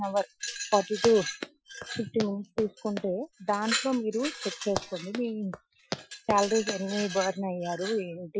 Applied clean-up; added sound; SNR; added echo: classical method Wiener filter.